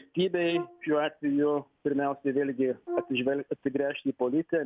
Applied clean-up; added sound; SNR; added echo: none; Brass instrument; 11 dB; none.